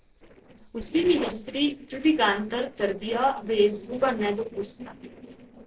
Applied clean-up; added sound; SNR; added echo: neural separator model SepFormer DNS4.